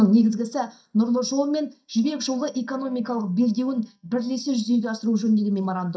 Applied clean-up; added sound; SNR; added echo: neural mask model DeepFilterNet 3.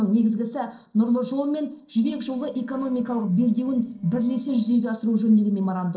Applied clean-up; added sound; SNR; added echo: neural separator model SepFormer DNS4.